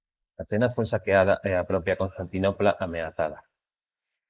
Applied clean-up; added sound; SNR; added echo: neural mask model Resemble Enhance denoiser.